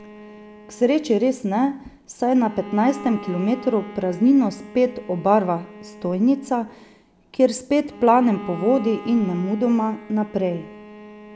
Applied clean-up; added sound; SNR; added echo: none; Bowed string instrument; 17 dB; none.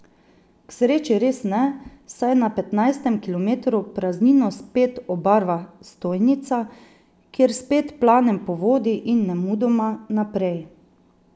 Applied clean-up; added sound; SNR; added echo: none; none; none; none.